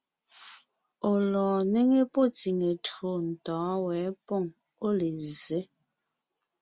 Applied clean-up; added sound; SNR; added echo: none; none; none; none.